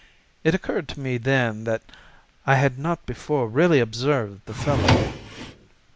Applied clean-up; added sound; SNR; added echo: none; Drawer open or close; 0 dB; none.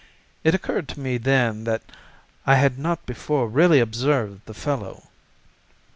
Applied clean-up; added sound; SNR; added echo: none; none; none; none.